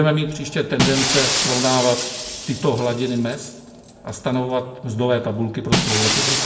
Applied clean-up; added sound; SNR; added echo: none; Shatter; 3 dB; reverberation time 0.7 s.